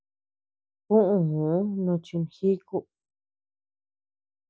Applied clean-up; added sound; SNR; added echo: none; none; none; none.